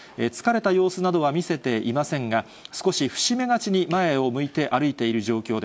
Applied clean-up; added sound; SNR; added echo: none; none; none; none.